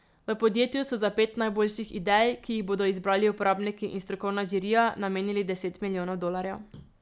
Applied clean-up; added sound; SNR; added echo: none; none; none; none.